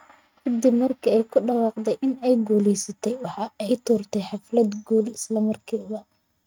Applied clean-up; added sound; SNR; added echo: neural mask model RNNoise.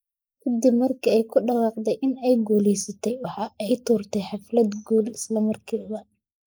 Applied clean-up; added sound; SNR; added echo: neural mask model Resemble Enhance denoiser.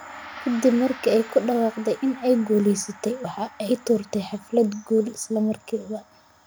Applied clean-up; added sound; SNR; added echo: none; Gong; 20 dB; none.